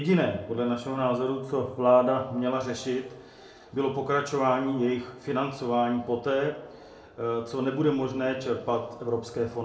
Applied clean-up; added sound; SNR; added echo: none; none; none; reverberation time 0.4 s.